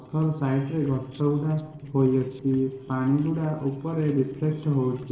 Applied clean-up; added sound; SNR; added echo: neural separator model SepFormer DNS4.